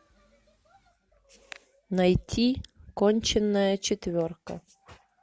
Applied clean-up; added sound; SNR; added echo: none; none; none; none.